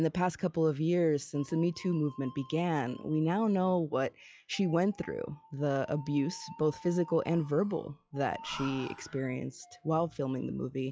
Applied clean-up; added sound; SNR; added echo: classical method log-MMSE.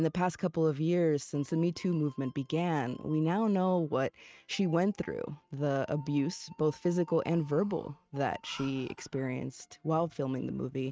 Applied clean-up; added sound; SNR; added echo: neural mask model RNNoise.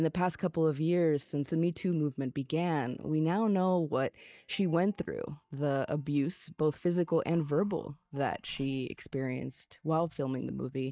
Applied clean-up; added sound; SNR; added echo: neural mask model DeepFilterNet 3.